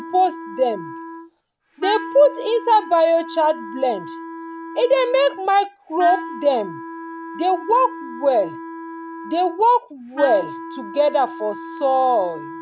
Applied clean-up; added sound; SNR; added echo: none; Wind instrument, woodwind instrument; 12 dB; none.